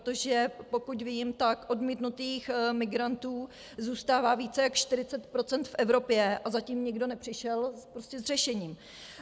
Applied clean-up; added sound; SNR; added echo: none; none; none; none.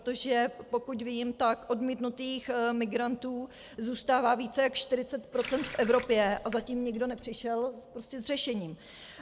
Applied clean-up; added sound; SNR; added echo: none; Water tap, faucet; 14 dB; none.